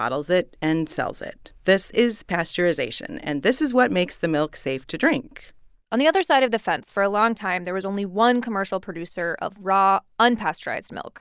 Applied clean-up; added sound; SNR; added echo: none; none; none; none.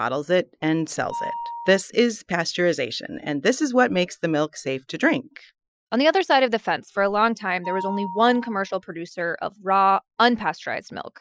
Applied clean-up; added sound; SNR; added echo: classical method Wiener filter.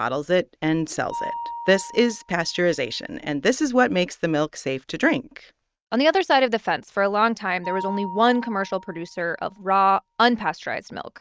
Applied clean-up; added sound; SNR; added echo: neural mask model RNNoise.